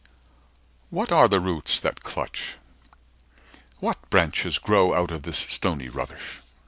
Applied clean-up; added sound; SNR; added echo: none; none; none; none.